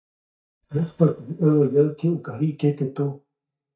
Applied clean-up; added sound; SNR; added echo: neural mask model DeepFilterNet 3.